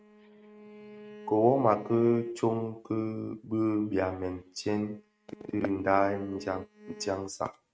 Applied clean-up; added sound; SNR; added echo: neural mask model RNNoise.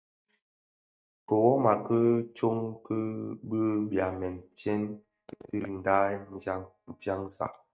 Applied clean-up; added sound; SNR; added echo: neural mask model DeepFilterNet 3.